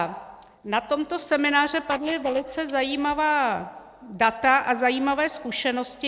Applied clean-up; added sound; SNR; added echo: neural separator model SepFormer DNS4.